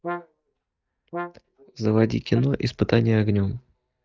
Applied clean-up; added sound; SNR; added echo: neural mask model DeepFilterNet 3.